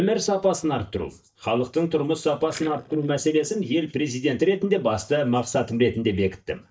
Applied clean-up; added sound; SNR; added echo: neural mask model DeepFilterNet 3.